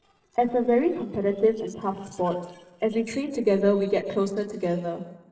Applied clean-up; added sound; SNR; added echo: neural separator model SepFormer DNS4.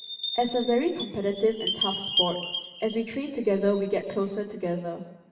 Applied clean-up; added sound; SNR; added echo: none; Chime; 0 dB; reverberation time 1.2 s.